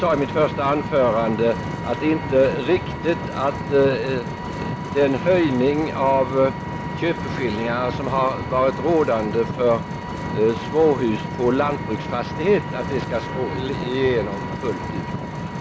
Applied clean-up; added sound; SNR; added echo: none; Vehicle; 6 dB; none.